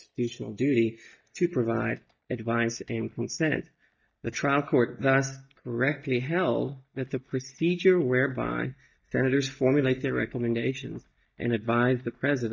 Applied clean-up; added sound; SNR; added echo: neural mask model DeepFilterNet 3.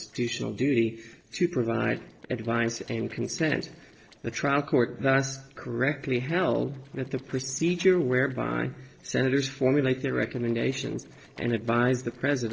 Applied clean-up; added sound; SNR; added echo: neural separator model SepFormer DNS4.